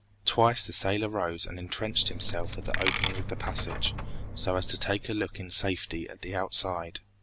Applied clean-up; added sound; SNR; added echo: none; Coin (dropping); 3 dB; none.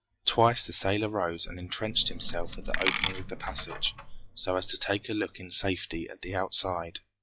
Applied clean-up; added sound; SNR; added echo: classical method log-MMSE.